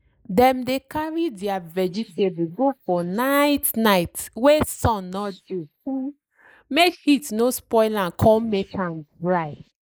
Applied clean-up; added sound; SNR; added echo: neural mask model Resemble Enhance denoiser.